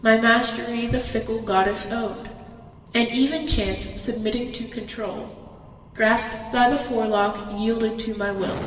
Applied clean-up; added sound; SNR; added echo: none; Fire; 20 dB; reverberation time 2.0 s.